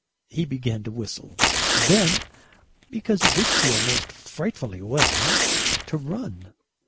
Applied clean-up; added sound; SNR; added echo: none; Tearing; -4 dB; none.